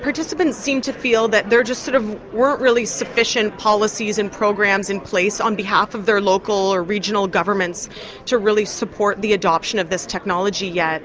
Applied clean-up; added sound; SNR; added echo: none; none; none; none.